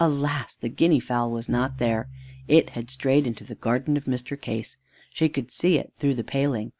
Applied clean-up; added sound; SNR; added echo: none; Piano; 17 dB; none.